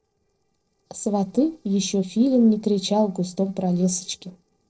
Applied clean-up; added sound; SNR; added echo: neural separator model SepFormer DNS4.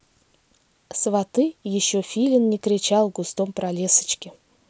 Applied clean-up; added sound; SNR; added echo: none; none; none; none.